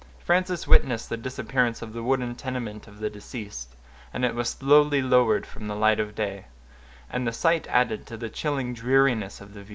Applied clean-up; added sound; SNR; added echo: none; none; none; none.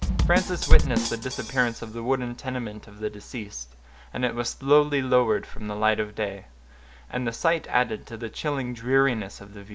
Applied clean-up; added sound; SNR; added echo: none; Bass drum / Snare drum; 3 dB; none.